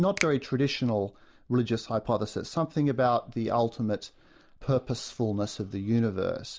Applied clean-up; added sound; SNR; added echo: neural mask model Resemble Enhance denoiser.